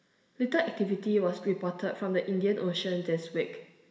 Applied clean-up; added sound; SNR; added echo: none; none; none; reverberation time 1.0 s.